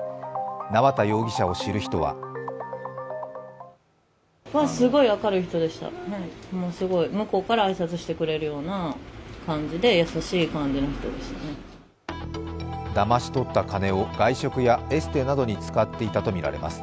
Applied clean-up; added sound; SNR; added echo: none; none; none; none.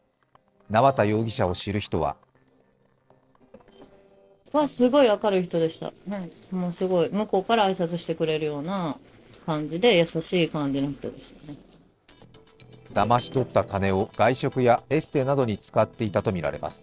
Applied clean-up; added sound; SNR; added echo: neural separator model SepFormer DNS4.